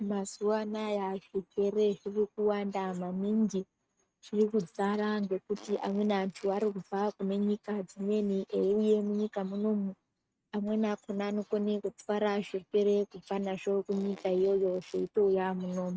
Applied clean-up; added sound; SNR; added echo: neural mask model RNNoise.